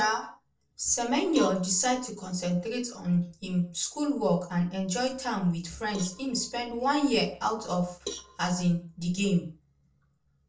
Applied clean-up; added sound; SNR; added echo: neural separator model SepFormer DNS4.